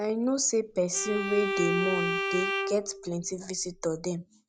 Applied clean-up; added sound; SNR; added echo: none; Bowed string instrument; 2 dB; none.